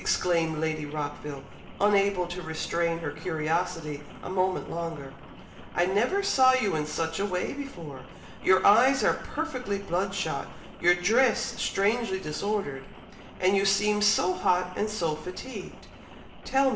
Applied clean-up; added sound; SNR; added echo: none; Rain; 19 dB; reverberation time 0.7 s.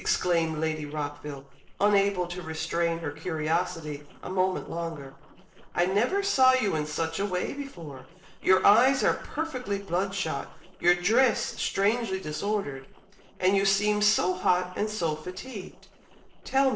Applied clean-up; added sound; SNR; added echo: neural separator model SepFormer DNS4.